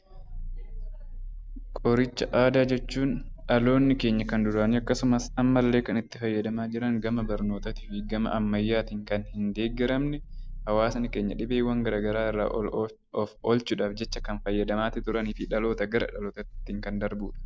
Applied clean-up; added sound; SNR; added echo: none; Growling; 10 dB; none.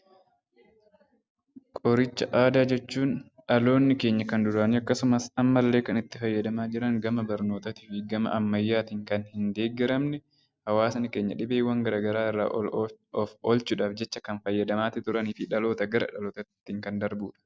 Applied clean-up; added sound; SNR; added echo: none; none; none; none.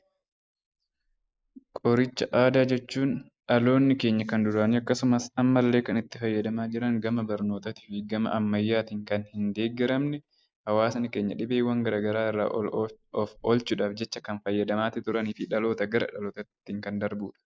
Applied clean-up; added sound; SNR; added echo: neural mask model Resemble Enhance denoiser.